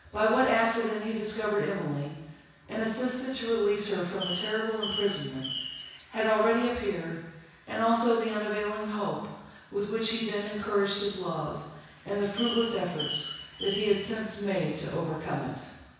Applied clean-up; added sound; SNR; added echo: none; Bird; 7 dB; reverberation time 1.1 s.